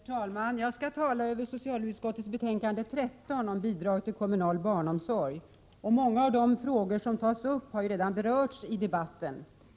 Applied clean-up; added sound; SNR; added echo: none; none; none; none.